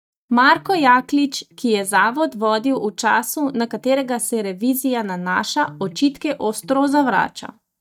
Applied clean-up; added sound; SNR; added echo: neural mask model DeepFilterNet 3.